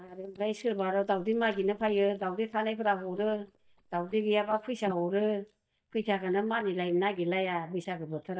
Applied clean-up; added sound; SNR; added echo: neural mask model DeepFilterNet 3.